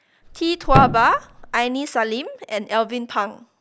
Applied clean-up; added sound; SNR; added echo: none; Thump, thud; 3 dB; none.